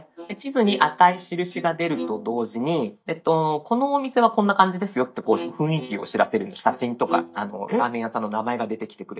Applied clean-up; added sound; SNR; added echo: neural mask model DeepFilterNet 3.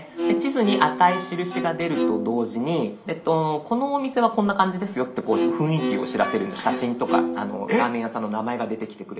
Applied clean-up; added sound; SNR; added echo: none; Bowed string instrument; 3 dB; reverberation time 1.3 s.